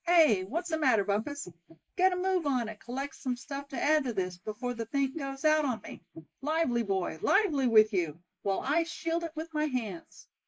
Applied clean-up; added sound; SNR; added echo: neural mask model Resemble Enhance denoiser.